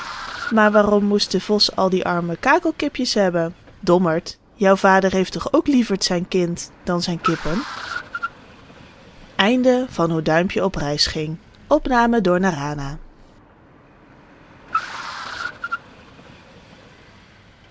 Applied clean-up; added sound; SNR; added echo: none; Car; 15 dB; none.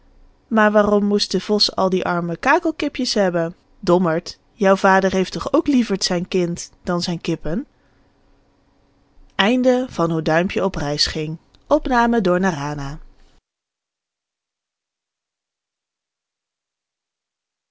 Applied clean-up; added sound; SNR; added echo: none; none; none; none.